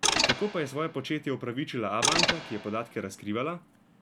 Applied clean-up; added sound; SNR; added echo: none; Mechanisms; -1 dB; none.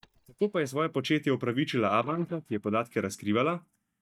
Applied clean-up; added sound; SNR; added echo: neural mask model DeepFilterNet 3.